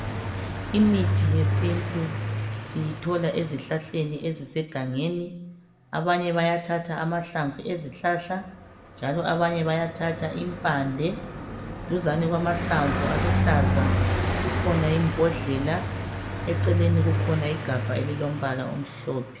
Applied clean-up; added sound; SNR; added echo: none; Car passing by; 1 dB; reverberation time 0.7 s.